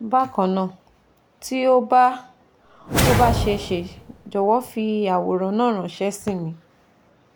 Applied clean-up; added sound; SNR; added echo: none; Whoosh, swoosh, swish; 2 dB; none.